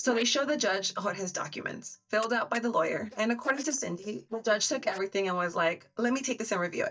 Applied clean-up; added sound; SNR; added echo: neural mask model DeepFilterNet 3.